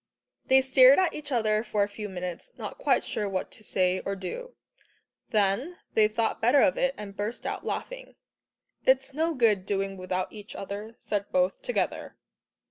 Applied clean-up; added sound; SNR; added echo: none; none; none; none.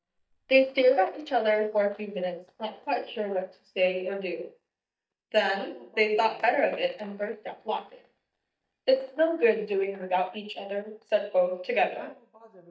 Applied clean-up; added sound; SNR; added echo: neural mask model DeepFilterNet 3.